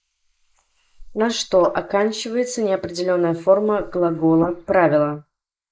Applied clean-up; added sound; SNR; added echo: neural mask model Resemble Enhance denoiser.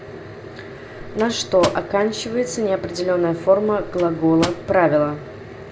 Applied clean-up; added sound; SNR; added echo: none; Microwave oven; 15 dB; none.